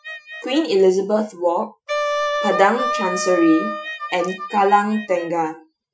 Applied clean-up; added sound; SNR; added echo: classical method Wiener filter.